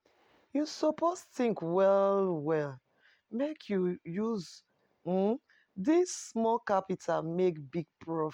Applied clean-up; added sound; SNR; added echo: none; none; none; none.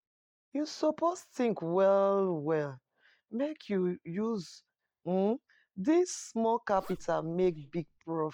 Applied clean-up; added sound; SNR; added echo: neural mask model DeepFilterNet 3.